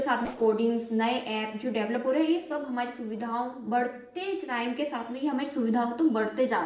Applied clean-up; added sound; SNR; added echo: neural separator model SepFormer DNS4.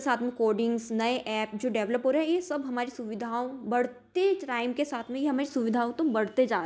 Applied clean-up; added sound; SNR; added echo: none; none; none; none.